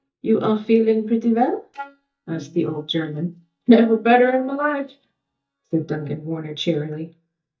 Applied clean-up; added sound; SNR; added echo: neural mask model DeepFilterNet 3.